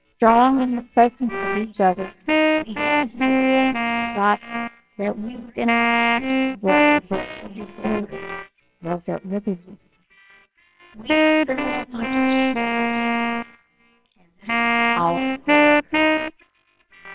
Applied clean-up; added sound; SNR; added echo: neural separator model SepFormer WHAMR!.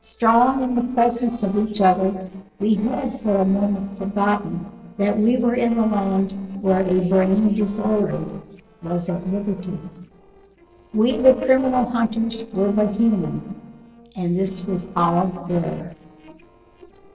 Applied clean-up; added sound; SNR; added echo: neural separator model SepFormer DNS4.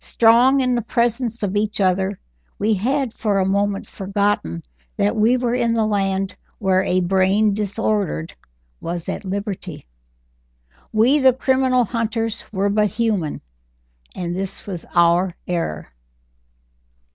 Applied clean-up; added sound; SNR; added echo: none; none; none; none.